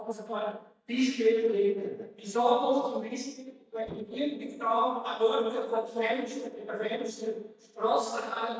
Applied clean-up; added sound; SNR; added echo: neural mask model DeepFilterNet 3.